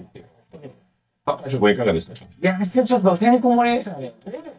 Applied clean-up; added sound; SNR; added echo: neural mask model DeepFilterNet 3.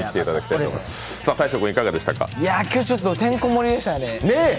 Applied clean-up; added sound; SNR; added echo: none; none; none; none.